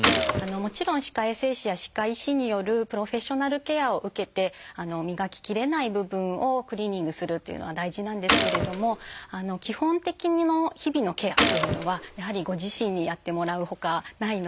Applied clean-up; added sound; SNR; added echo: none; Gunshot, gunfire; -2 dB; none.